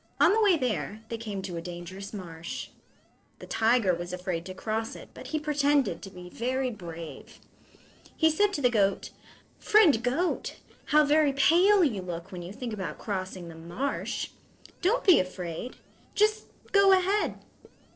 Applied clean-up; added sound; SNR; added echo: neural separator model SepFormer DNS4.